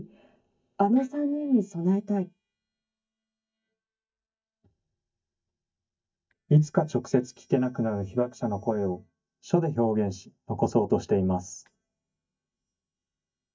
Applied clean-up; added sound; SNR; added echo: neural mask model DeepFilterNet 3.